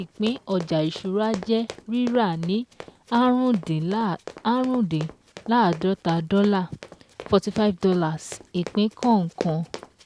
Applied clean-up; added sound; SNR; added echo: none; Run; 17 dB; none.